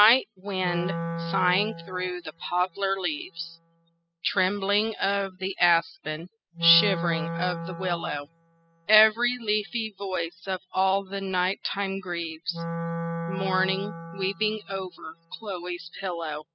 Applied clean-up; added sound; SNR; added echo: classical method spectral subtraction.